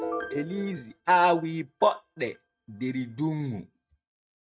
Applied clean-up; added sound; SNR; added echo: neural mask model RNNoise.